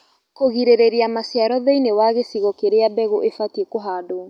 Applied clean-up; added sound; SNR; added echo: none; none; none; none.